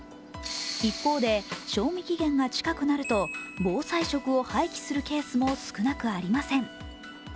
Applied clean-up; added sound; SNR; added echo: none; Subway, metro, underground / Train + Snare drum; 17 dB; none.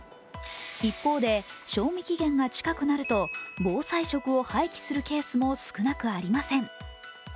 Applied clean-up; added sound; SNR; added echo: none; none; none; none.